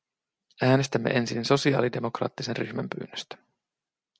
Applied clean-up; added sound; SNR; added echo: none; none; none; none.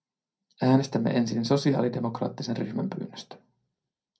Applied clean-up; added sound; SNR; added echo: none; none; none; reverberation time 0.3 s.